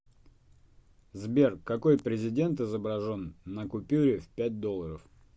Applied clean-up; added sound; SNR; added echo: none; none; none; none.